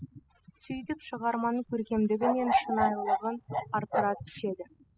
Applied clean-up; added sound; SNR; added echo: classical method spectral subtraction.